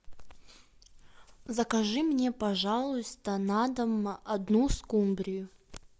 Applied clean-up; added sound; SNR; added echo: none; none; none; none.